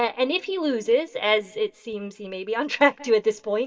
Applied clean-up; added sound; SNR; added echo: neural mask model DeepFilterNet 3.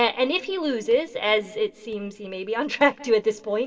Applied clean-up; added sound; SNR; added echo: neural separator model SepFormer DNS4.